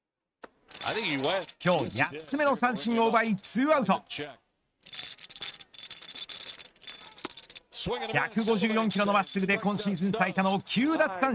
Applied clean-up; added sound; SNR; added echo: neural mask model RNNoise.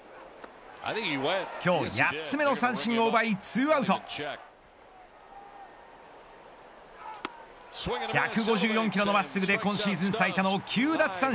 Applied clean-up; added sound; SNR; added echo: none; none; none; none.